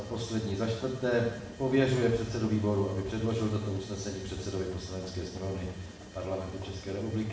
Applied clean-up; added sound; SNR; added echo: none; Mechanisms; 16 dB; reverberation time 0.7 s.